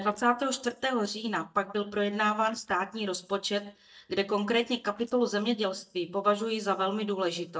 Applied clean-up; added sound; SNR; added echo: neural mask model DeepFilterNet 3.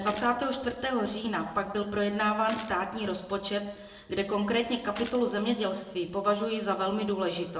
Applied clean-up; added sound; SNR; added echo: none; Gunshot, gunfire; 16 dB; reverberation time 0.7 s.